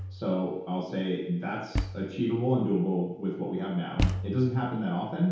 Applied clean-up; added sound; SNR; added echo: none; Thump, thud; 7 dB; reverberation time 0.8 s.